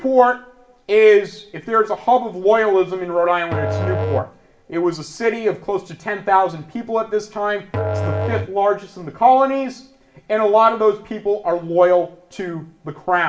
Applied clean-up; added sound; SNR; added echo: none; Musical instrument; 8 dB; reverberation time 0.5 s.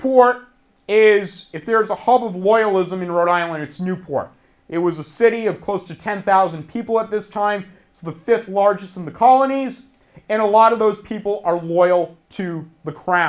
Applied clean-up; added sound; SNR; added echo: none; none; none; none.